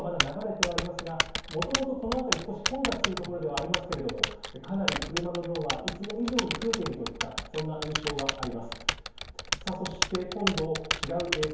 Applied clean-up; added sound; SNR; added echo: none; Typing; 0 dB; reverberation time 1.0 s.